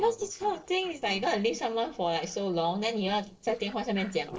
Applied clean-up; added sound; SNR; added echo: neural separator model SepFormer DNS4.